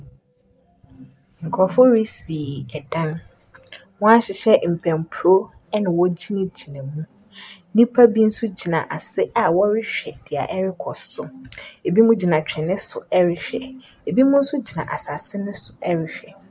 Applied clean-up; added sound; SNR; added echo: none; none; none; none.